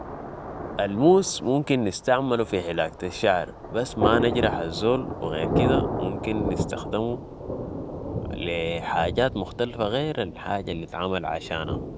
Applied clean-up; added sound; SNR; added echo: none; Thunder; 5 dB; none.